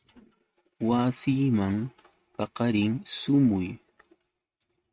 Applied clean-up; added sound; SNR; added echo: neural mask model RNNoise.